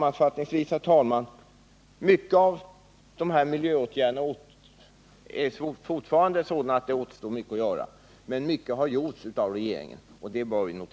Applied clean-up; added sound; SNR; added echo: none; none; none; none.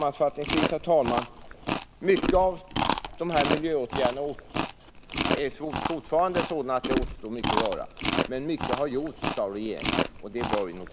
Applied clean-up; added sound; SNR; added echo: none; Chewing, mastication; 1 dB; none.